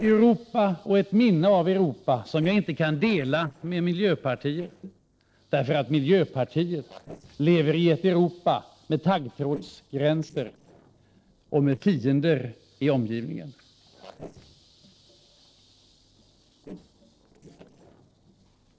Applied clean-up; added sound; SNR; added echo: neural separator model SepFormer DNS4.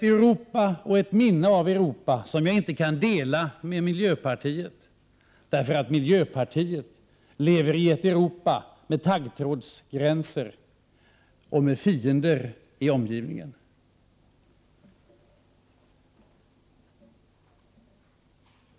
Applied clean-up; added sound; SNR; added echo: none; none; none; none.